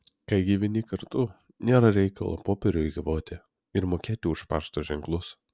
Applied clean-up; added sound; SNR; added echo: none; none; none; none.